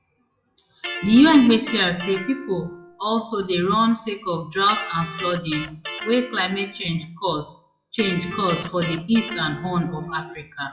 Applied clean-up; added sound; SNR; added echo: classical method WPE with log-MMSE.